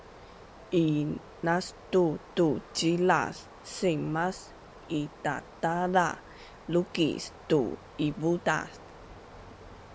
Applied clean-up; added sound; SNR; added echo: none; Stream; 20 dB; none.